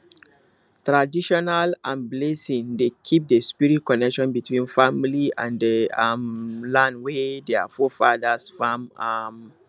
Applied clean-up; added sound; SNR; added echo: none; none; none; none.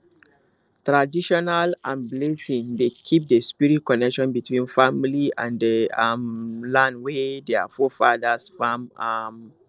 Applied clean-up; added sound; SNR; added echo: neural separator model SepFormer DNS4.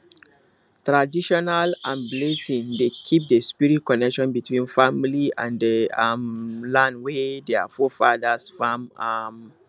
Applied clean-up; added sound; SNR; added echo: none; Chirp, tweet; 17 dB; none.